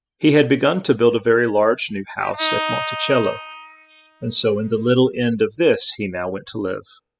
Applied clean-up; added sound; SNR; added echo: classical method spectral subtraction.